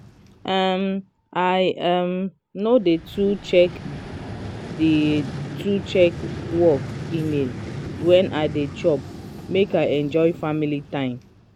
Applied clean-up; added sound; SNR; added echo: none; Vehicle; 12 dB; none.